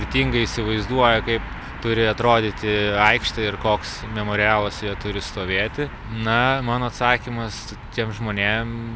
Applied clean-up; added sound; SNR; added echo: none; none; none; none.